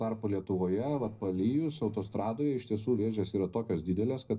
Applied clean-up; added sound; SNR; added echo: neural separator model SepFormer DNS4.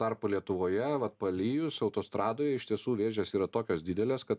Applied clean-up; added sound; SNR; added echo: none; none; none; none.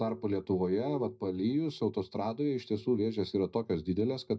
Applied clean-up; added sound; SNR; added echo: neural mask model DeepFilterNet 3.